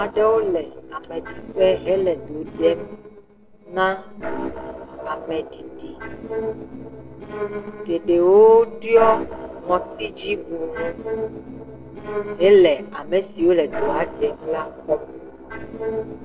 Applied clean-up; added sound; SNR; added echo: neural separator model SepFormer DNS4.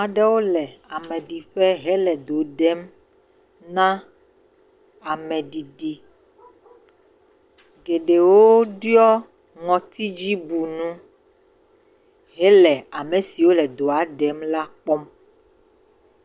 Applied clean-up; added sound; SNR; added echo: none; none; none; none.